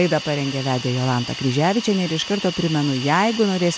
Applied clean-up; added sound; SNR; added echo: none; Hiss; 11 dB; none.